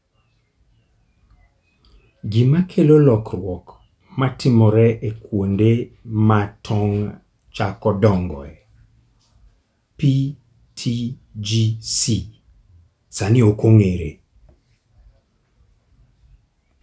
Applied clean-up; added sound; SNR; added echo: none; none; none; none.